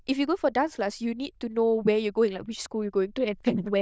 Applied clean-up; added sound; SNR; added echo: neural diffusion model UNIVERSE++.